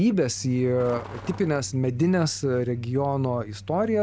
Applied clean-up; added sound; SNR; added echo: none; Truck; 17 dB; none.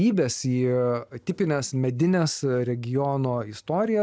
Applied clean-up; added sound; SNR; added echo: none; none; none; none.